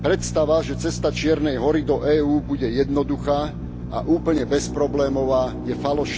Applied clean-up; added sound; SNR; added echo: none; Drill; 8 dB; none.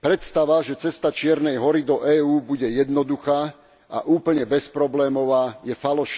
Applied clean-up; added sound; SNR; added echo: none; none; none; none.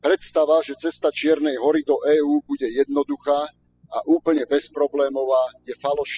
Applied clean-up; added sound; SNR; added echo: classical method spectral subtraction.